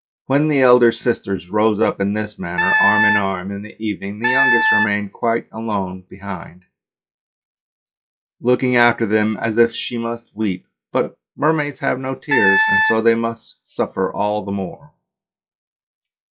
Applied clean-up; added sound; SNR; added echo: classical method log-MMSE.